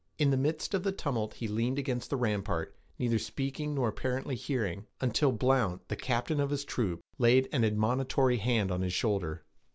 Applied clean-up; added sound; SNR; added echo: none; none; none; none.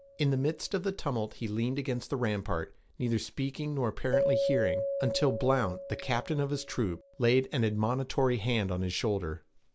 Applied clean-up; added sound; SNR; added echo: none; Keyboard (musical); 7 dB; none.